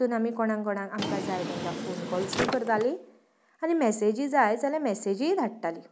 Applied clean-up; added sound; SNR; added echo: none; Drawer open or close; 7 dB; none.